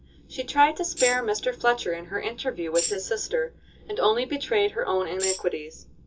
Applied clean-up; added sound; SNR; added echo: none; Tambourine; 6 dB; reverberation time 0.2 s.